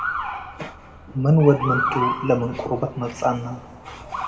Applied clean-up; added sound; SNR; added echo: none; Motor vehicle (road) / Siren; 6 dB; reverberation time 1.6 s.